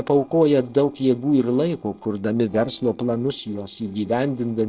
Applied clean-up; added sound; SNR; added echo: neural separator model SepFormer DNS4.